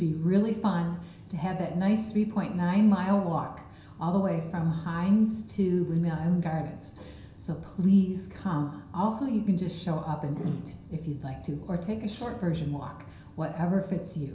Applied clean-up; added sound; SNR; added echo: none; none; none; reverberation time 0.7 s.